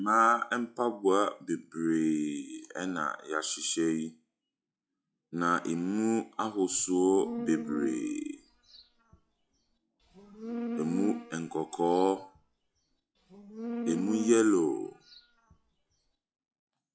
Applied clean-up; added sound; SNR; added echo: classical method log-MMSE.